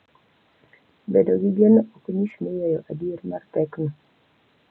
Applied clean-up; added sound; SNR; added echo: none; none; none; none.